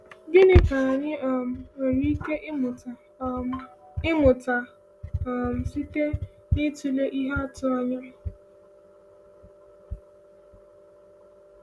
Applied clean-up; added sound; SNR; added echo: none; none; none; none.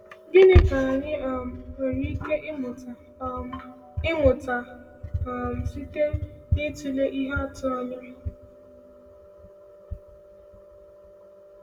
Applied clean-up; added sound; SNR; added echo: none; none; none; reverberation time 0.8 s.